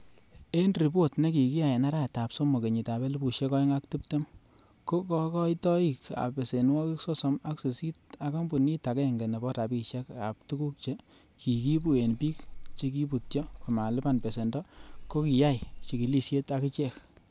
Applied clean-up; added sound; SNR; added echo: none; Wind; 11 dB; none.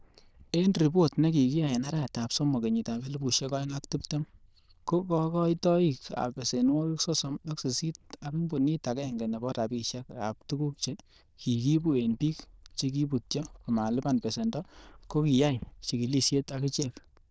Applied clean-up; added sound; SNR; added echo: neural diffusion model UNIVERSE++.